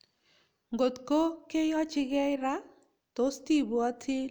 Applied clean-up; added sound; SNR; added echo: none; none; none; none.